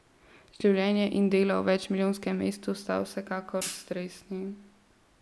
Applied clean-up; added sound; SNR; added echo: none; Hi-hat; 8 dB; none.